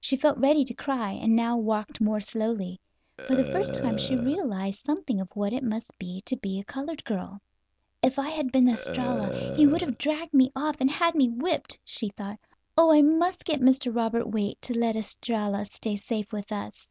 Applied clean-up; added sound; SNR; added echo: none; Burping, eructation; 10 dB; none.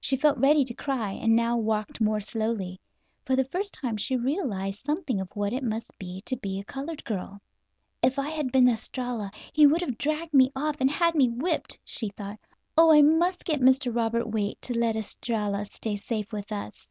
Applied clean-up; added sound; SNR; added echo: none; none; none; none.